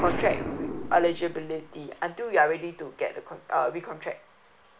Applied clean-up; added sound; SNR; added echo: none; Explosion; 8 dB; none.